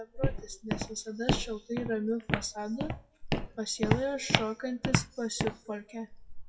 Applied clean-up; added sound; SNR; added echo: classical method WPE with log-MMSE.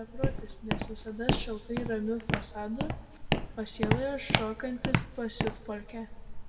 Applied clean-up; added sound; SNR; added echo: none; Walk, footsteps; -3 dB; reverberation time 1.1 s.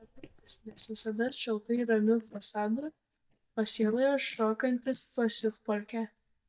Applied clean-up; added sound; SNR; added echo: neural mask model DeepFilterNet 3.